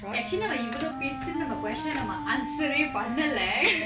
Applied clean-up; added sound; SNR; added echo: none; Wind instrument, woodwind instrument; 7 dB; none.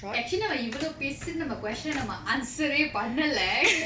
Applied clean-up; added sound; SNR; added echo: none; none; none; none.